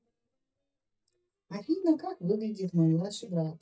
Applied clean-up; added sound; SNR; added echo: neural mask model DeepFilterNet 3.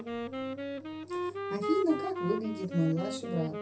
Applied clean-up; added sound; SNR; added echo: none; Wind instrument, woodwind instrument; 3 dB; reverberation time 0.3 s.